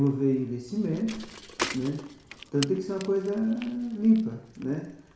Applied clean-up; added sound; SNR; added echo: none; Bicycle; 13 dB; reverberation time 0.7 s.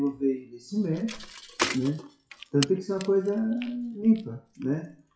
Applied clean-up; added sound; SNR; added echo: classical method WPE with log-MMSE.